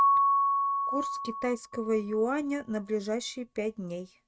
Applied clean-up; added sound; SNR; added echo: neural mask model RNNoise.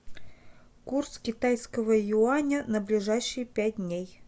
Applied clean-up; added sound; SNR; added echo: none; none; none; none.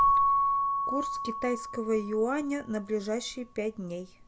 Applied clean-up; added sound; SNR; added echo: none; Keyboard (musical) / Bell; -2 dB; none.